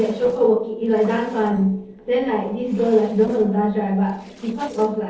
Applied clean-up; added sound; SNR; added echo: neural separator model SepFormer DNS4.